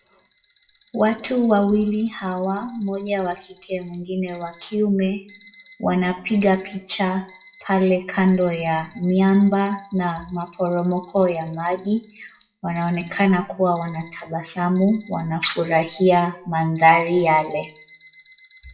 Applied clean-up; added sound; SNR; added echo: classical method WPE with log-MMSE.